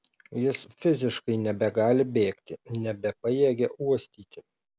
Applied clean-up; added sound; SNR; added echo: none; none; none; none.